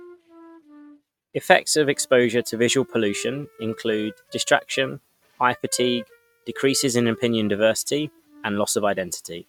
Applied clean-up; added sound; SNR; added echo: neural mask model RNNoise.